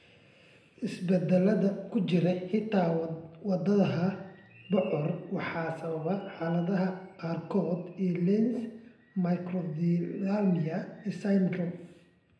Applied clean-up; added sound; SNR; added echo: none; none; none; reverberation time 0.8 s.